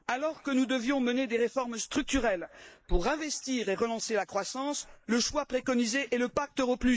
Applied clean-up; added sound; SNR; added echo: neural mask model Resemble Enhance denoiser.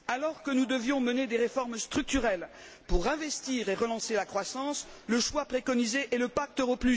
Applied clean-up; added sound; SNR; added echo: none; none; none; none.